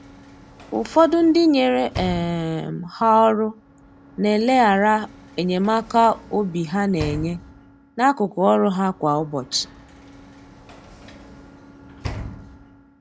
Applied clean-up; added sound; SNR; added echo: none; Sliding door / Slam; 17 dB; none.